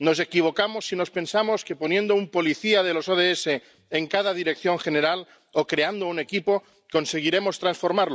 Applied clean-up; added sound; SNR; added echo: none; none; none; none.